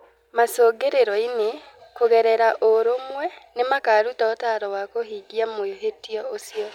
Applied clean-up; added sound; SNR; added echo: none; none; none; none.